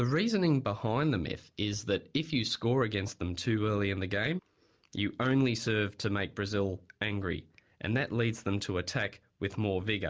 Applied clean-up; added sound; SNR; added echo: none; none; none; none.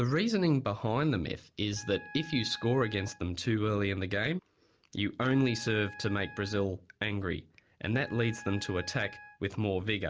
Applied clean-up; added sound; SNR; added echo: none; Wind instrument, woodwind instrument; 19 dB; none.